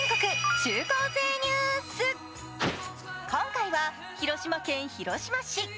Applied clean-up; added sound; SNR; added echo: none; none; none; none.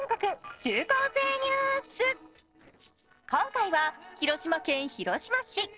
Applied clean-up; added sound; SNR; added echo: neural separator model SepFormer DNS4.